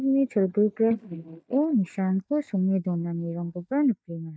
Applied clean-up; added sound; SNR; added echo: neural mask model DeepFilterNet 3.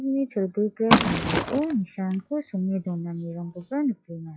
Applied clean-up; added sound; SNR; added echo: classical method log-MMSE.